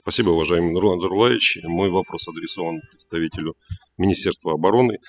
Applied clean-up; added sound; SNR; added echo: classical method spectral subtraction.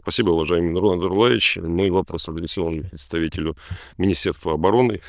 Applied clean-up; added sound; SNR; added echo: neural diffusion model UNIVERSE++.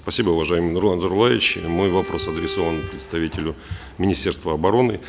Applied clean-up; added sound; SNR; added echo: none; Bowed string instrument; 16 dB; none.